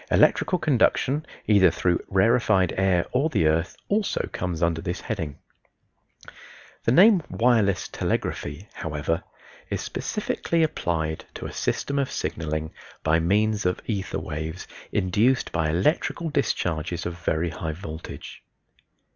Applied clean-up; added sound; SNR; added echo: none; none; none; none.